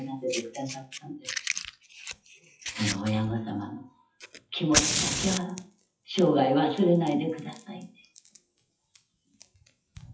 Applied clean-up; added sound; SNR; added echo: classical method WPE with log-MMSE.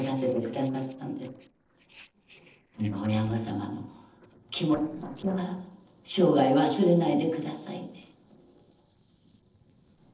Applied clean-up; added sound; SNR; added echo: neural separator model SepFormer DNS4.